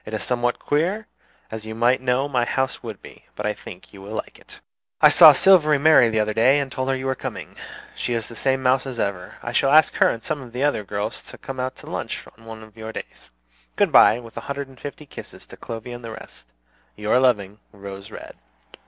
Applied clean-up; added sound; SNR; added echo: none; none; none; none.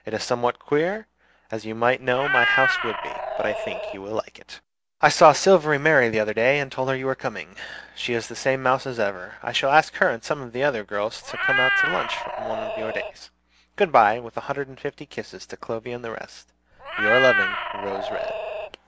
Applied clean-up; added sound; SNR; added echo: none; Meow; 1 dB; none.